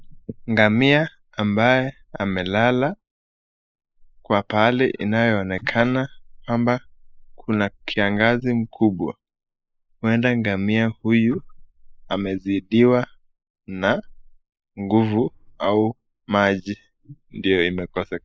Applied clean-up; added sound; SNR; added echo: neural mask model Resemble Enhance denoiser.